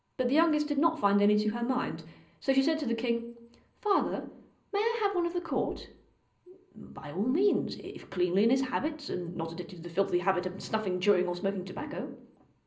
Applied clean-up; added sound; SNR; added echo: none; none; none; reverberation time 0.5 s.